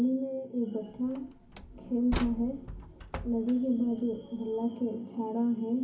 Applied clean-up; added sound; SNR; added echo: none; Slam; 11 dB; reverberation time 0.3 s.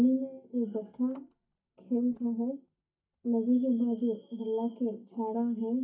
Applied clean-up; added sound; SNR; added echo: neural mask model DeepFilterNet 3.